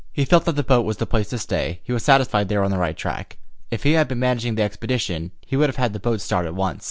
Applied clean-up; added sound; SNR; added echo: none; none; none; none.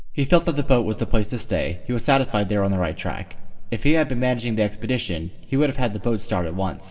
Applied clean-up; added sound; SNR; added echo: none; none; none; reverberation time 1.6 s.